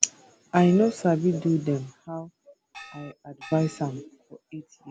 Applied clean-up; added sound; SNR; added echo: none; Gong; 18 dB; none.